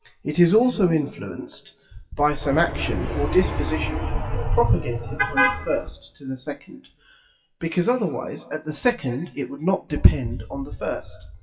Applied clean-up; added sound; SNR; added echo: classical method WPE with log-MMSE.